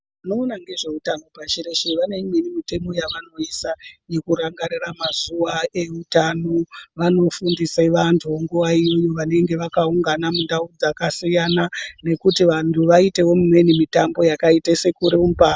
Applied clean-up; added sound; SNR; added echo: none; none; none; none.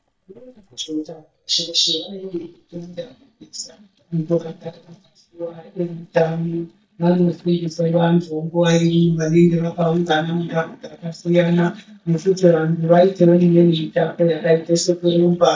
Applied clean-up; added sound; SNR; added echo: neural mask model DeepFilterNet 3.